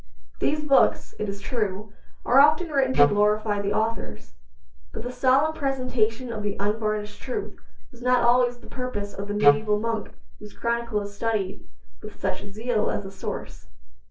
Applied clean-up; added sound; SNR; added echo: neural separator model SepFormer DNS4.